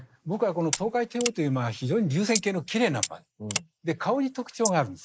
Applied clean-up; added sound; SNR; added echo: neural mask model Resemble Enhance denoiser.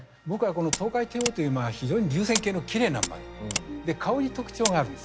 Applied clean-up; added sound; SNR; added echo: none; Mechanisms; 8 dB; none.